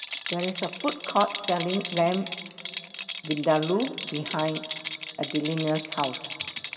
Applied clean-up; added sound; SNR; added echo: none; Rattle; 5 dB; reverberation time 2.5 s.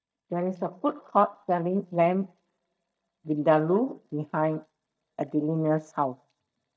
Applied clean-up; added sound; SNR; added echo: neural mask model DeepFilterNet 3.